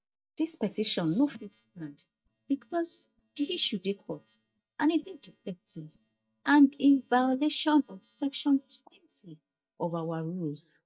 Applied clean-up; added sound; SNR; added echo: neural mask model DeepFilterNet 3.